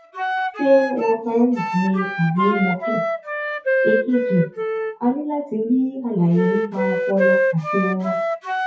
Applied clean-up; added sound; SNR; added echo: classical method WPE with log-MMSE.